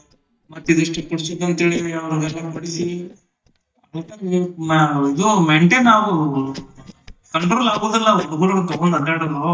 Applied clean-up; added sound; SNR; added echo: neural mask model DeepFilterNet 3.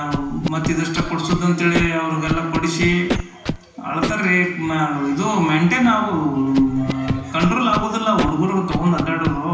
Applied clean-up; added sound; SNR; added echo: none; Scratching (performance technique); 8 dB; reverberation time 0.9 s.